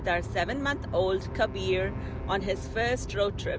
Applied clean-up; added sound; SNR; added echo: none; Wind instrument, woodwind instrument; 18 dB; none.